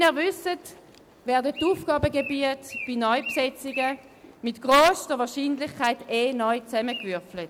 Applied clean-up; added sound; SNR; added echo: none; Bird; 17 dB; none.